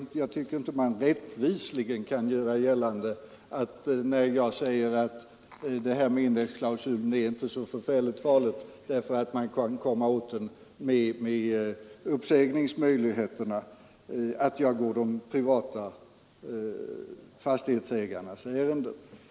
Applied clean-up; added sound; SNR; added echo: none; none; none; none.